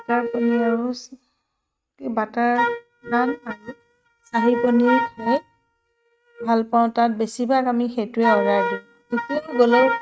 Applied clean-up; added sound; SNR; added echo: neural mask model RNNoise.